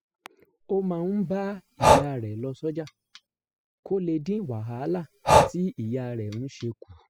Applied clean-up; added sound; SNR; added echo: classical method spectral subtraction.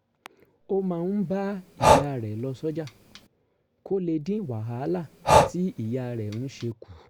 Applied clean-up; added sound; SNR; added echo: none; Breathing; -3 dB; none.